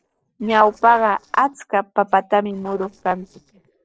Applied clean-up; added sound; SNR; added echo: neural separator model SepFormer DNS4.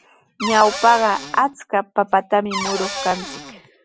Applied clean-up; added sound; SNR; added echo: none; Cupboard open or close / Door; 9 dB; none.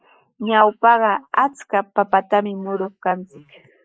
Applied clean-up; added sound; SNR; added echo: neural mask model Resemble Enhance denoiser.